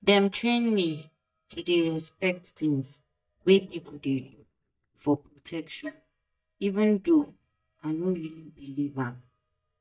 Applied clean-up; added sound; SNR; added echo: neural mask model DeepFilterNet 3.